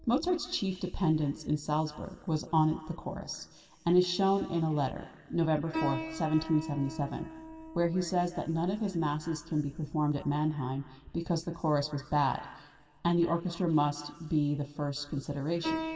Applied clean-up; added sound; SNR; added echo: none; Piano; 14 dB; reverberation time 2.0 s.